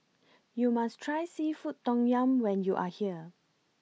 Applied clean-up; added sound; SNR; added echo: none; none; none; none.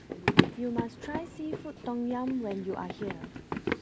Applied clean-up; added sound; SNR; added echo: none; Run; -3 dB; none.